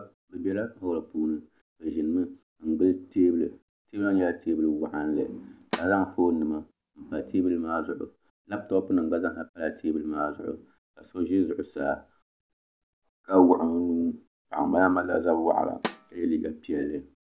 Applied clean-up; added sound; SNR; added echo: none; Snare drum; 12 dB; none.